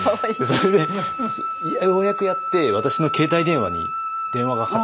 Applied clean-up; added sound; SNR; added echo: none; Wind instrument, woodwind instrument; 5 dB; none.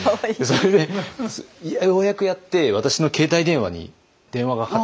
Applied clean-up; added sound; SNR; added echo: none; none; none; none.